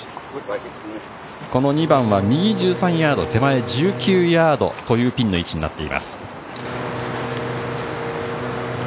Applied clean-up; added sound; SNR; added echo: none; Bowed string instrument; 11 dB; none.